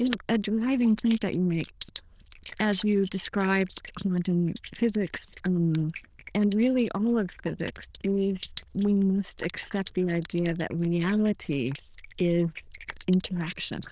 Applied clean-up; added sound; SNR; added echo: neural diffusion model UNIVERSE++.